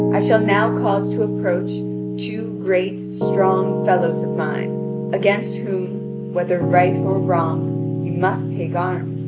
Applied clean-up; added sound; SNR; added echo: none; Piano; 0 dB; none.